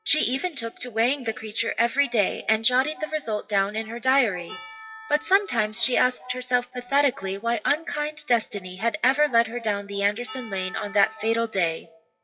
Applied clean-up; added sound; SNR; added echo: classical method WPE with log-MMSE.